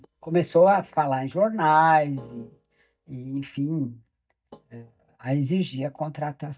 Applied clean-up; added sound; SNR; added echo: neural mask model DeepFilterNet 3.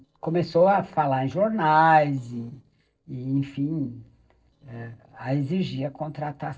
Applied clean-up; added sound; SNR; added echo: neural separator model SepFormer DNS4.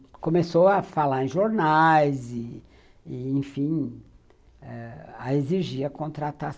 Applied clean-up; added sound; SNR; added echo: none; none; none; none.